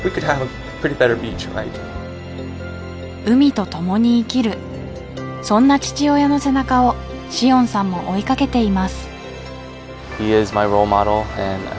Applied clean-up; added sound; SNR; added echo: none; none; none; none.